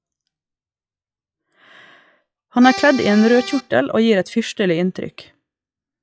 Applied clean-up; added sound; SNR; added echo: classical method log-MMSE.